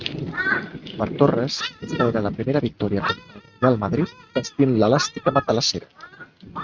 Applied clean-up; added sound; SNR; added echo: neural mask model RNNoise.